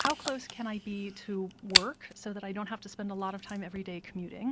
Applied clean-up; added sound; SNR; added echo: none; Packing tape, duct tape / Tearing; -2 dB; none.